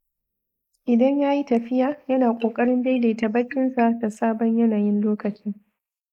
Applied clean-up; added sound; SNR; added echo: neural mask model Resemble Enhance denoiser.